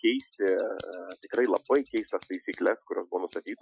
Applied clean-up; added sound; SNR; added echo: classical method Wiener filter.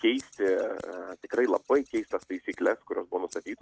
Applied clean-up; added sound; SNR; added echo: neural mask model RNNoise.